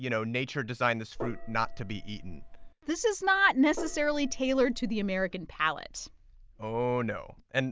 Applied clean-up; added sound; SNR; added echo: none; Gong; 8 dB; none.